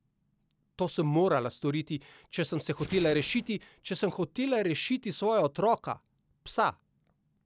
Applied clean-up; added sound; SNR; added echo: none; Hands; 14 dB; none.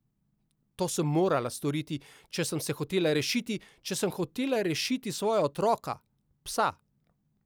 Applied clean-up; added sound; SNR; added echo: none; none; none; none.